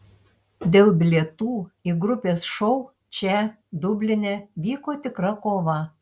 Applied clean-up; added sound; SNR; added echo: none; none; none; none.